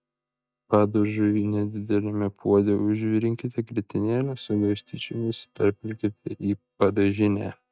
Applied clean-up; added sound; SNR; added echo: neural mask model DeepFilterNet 3.